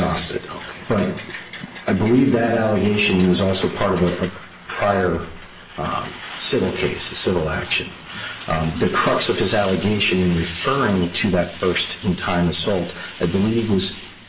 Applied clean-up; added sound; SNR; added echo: none; Truck; 16 dB; reverberation time 0.7 s.